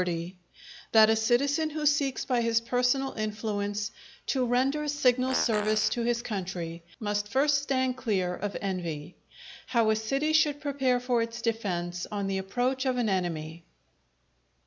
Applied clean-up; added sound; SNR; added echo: none; Fart; 14 dB; none.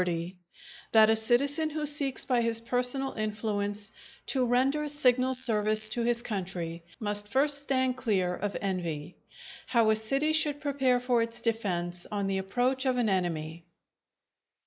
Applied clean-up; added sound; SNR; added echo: neural mask model Resemble Enhance denoiser.